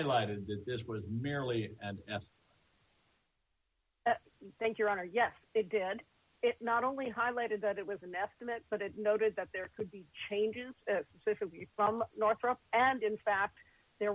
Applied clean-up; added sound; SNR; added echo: none; none; none; none.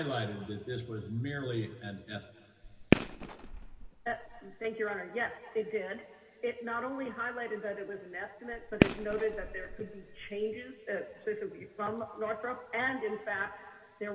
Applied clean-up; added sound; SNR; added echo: none; Fireworks; -3 dB; reverberation time 2.2 s.